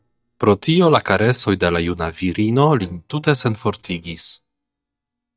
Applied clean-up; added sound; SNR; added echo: neural mask model DeepFilterNet 3.